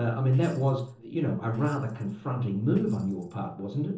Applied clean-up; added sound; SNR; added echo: neural separator model SepFormer DNS4.